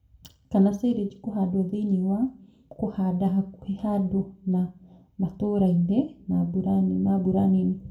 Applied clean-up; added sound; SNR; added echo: none; none; none; reverberation time 0.3 s.